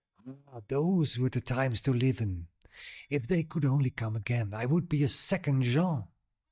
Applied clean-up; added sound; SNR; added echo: neural mask model DeepFilterNet 3.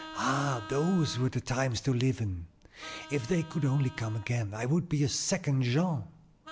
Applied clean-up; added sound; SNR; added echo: none; Vehicle horn, car horn, honking; 19 dB; none.